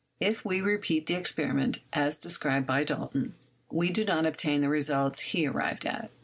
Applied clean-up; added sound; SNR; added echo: none; none; none; none.